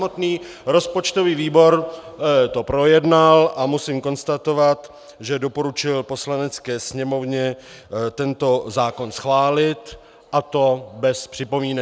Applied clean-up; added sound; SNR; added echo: none; none; none; none.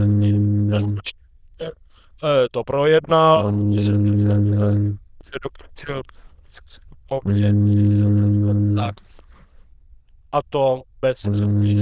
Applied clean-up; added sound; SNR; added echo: neural diffusion model UNIVERSE++.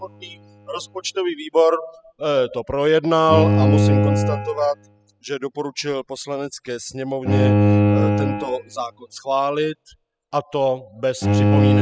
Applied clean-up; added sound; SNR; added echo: classical method spectral subtraction.